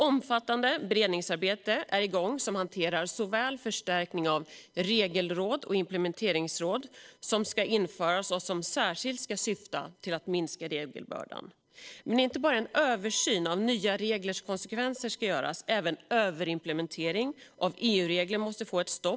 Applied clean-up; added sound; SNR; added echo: neural separator model SepFormer DNS4.